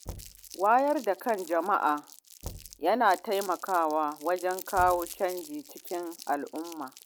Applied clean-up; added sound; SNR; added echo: none; Knock / Wood + Crumpling, crinkling; 17 dB; none.